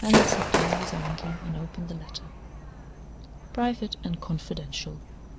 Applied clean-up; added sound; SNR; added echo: none; Gunshot, gunfire / Fireworks; 0 dB; none.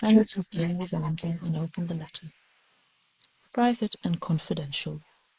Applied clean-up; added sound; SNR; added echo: neural mask model Resemble Enhance denoiser.